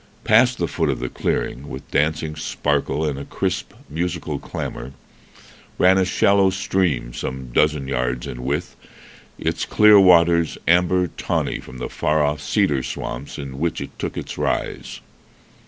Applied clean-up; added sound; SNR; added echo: none; none; none; none.